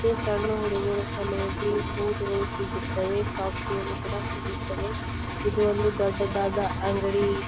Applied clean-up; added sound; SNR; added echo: none; Engine; 3 dB; none.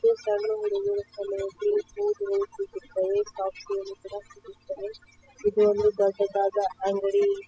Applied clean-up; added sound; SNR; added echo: classical method spectral subtraction.